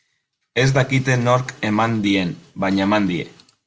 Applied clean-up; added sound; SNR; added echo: none; none; none; none.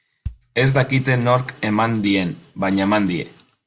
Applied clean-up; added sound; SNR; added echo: none; Bass drum; 19 dB; none.